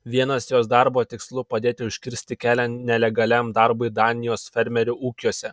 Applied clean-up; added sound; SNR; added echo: none; none; none; none.